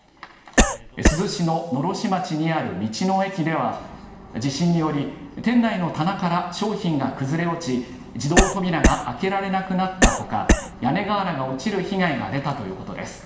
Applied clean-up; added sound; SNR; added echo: none; Cough; -3 dB; reverberation time 1.1 s.